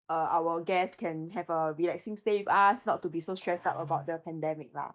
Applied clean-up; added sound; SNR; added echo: neural mask model DeepFilterNet 3.